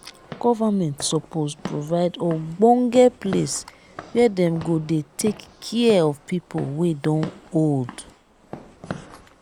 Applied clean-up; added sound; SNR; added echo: none; Walk, footsteps / Siren; 18 dB; none.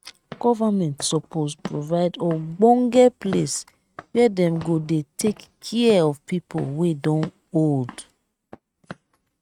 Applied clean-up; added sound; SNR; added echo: neural mask model RNNoise.